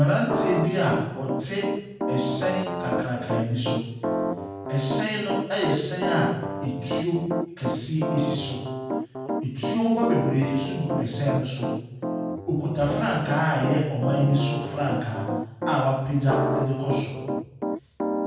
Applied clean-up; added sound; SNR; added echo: none; Piano; 5 dB; reverberation time 1.2 s.